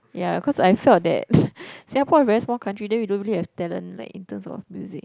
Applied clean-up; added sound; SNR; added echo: none; none; none; none.